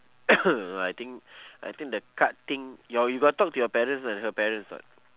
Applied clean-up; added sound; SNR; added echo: none; none; none; none.